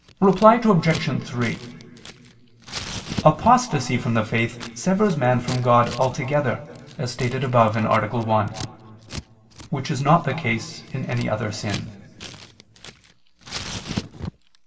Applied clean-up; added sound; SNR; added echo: none; Scissors; 15 dB; reverberation time 2.1 s.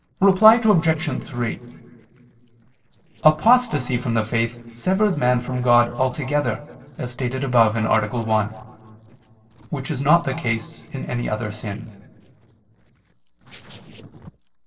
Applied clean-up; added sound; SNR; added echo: neural separator model SepFormer DNS4.